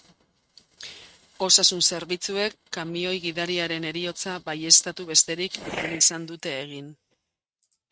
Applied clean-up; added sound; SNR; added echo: neural mask model RNNoise.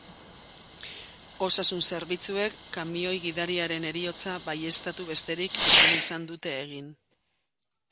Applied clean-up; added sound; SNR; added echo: none; Fireworks; 2 dB; none.